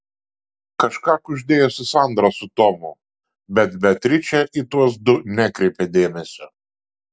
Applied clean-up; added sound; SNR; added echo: none; none; none; none.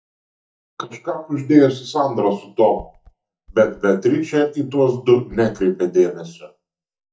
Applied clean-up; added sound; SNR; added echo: neural mask model DeepFilterNet 3.